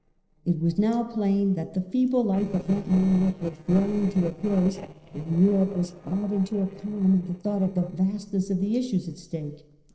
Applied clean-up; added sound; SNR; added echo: neural separator model SepFormer DNS4.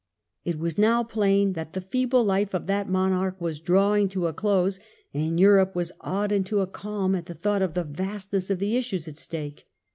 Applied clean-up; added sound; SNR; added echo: none; none; none; none.